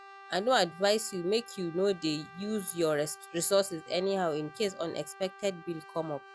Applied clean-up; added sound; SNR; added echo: none; Brass instrument; 19 dB; none.